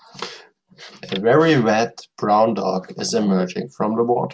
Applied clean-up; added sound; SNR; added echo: none; none; none; none.